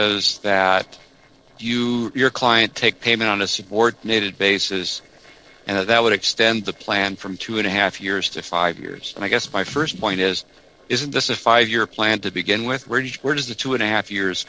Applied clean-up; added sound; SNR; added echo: neural separator model SepFormer DNS4.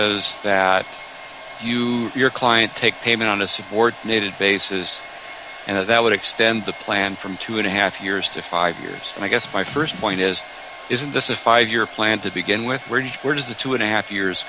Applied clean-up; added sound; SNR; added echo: none; Domestic sounds, home sounds; 15 dB; none.